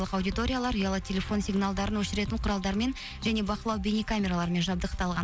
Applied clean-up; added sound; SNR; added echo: none; none; none; none.